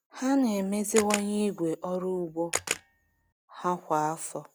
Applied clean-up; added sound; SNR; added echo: none; Camera; 8 dB; none.